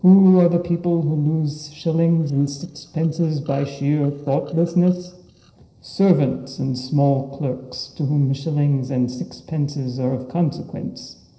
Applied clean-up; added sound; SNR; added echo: neural separator model SepFormer DNS4.